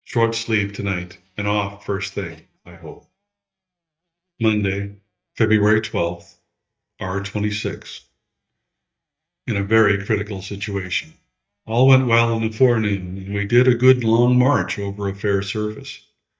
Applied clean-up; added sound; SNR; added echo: neural mask model DeepFilterNet 3.